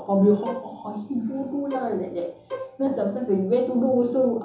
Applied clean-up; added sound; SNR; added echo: none; Bowed string instrument; 13 dB; reverberation time 1.1 s.